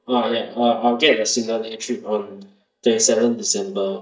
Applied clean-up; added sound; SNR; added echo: neural mask model DeepFilterNet 3.